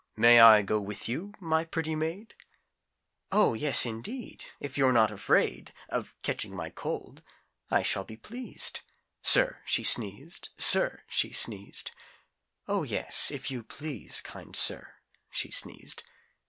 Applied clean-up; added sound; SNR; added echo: none; none; none; none.